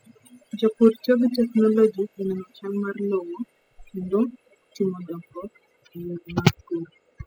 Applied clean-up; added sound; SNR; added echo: classical method spectral subtraction.